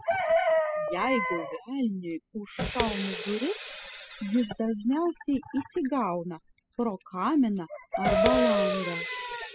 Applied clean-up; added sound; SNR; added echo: classical method spectral subtraction.